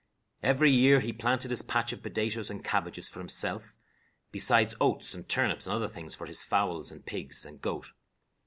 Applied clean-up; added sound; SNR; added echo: none; none; none; none.